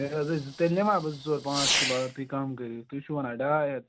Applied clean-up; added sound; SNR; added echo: none; Fireworks; 6 dB; none.